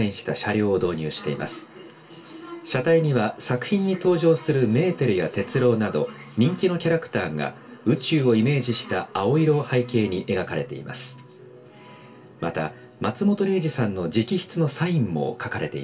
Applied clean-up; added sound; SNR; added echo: none; none; none; reverberation time 0.2 s.